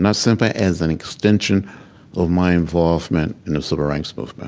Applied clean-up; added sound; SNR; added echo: none; none; none; none.